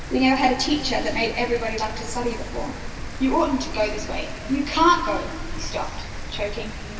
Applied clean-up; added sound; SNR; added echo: none; Rain; 7 dB; reverberation time 2.4 s.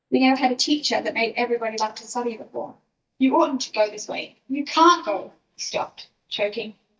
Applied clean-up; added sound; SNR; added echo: neural mask model DeepFilterNet 3.